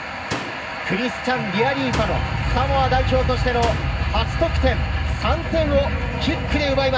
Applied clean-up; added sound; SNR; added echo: none; Slam; 14 dB; reverberation time 0.4 s.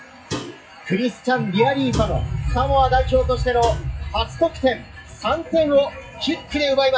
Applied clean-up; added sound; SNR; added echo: classical method WPE with log-MMSE.